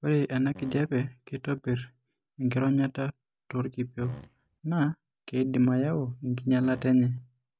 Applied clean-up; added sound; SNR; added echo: none; Fart; 19 dB; none.